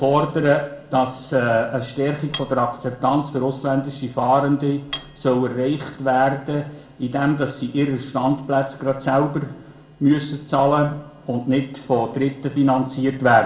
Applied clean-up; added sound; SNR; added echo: none; Cutlery, silverware; 10 dB; reverberation time 0.6 s.